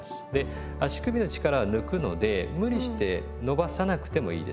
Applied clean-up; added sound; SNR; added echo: none; none; none; none.